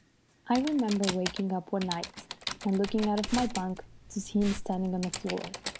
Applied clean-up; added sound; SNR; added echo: none; Liquid + Typing; 9 dB; none.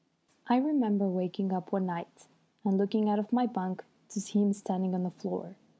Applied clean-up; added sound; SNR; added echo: none; none; none; none.